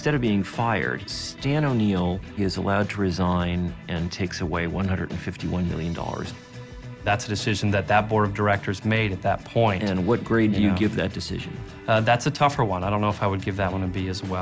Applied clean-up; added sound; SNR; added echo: none; none; none; none.